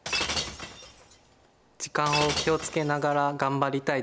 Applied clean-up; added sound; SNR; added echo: none; Shatter; 6 dB; none.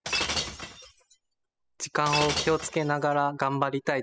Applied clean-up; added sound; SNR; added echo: classical method spectral subtraction.